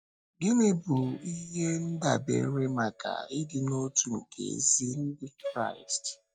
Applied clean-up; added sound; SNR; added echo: neural mask model DeepFilterNet 3.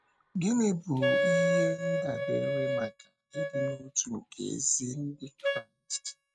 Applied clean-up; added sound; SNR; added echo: neural mask model RNNoise.